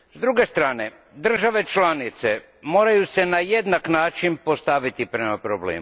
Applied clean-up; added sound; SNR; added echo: none; none; none; none.